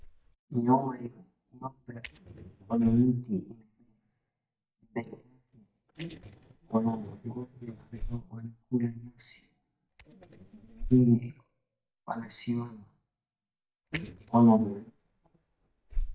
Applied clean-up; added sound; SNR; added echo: neural mask model DeepFilterNet 3.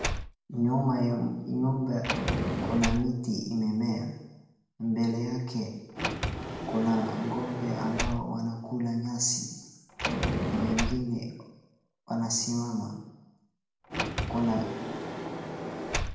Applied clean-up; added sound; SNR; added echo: none; Sliding door; 4 dB; reverberation time 0.9 s.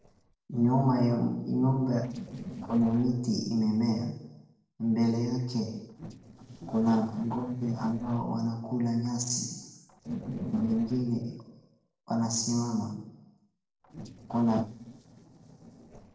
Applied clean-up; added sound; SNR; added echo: neural separator model SepFormer DNS4.